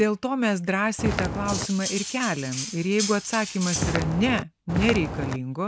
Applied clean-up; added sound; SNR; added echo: none; Walk, footsteps + Cutlery, silverware; 4 dB; none.